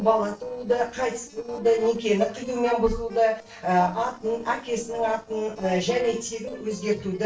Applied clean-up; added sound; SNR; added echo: neural separator model SepFormer DNS4.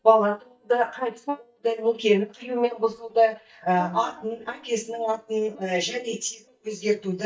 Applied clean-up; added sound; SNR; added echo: neural mask model DeepFilterNet 3.